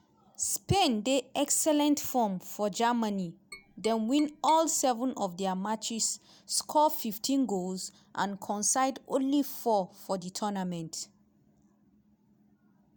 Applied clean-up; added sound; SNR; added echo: none; Tap; 19 dB; none.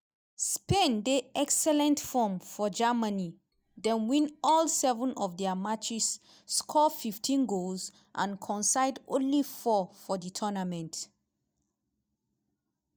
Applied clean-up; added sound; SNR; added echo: neural mask model DeepFilterNet 3.